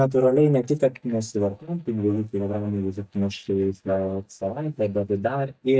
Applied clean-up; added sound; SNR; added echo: neural mask model DeepFilterNet 3.